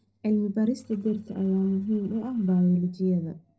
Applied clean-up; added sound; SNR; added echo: neural separator model SepFormer DNS4.